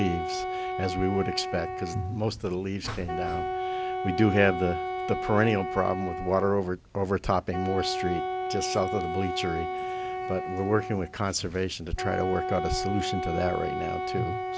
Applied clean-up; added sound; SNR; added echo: none; Wind instrument, woodwind instrument; 4 dB; none.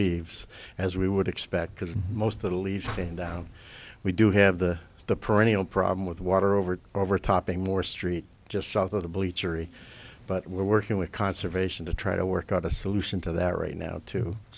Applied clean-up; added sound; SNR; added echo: none; none; none; none.